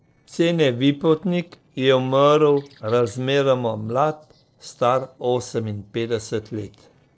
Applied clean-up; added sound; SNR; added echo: neural separator model SepFormer DNS4.